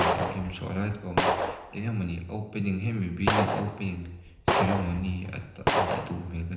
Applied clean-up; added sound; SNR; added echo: none; Gunshot, gunfire; -1 dB; reverberation time 0.9 s.